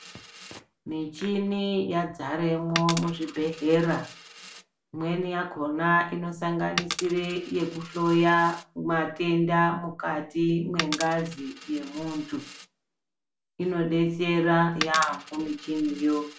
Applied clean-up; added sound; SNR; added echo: none; Coin (dropping); 13 dB; reverberation time 0.3 s.